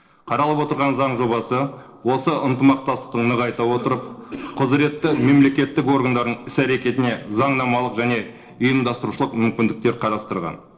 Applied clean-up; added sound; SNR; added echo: neural separator model SepFormer DNS4.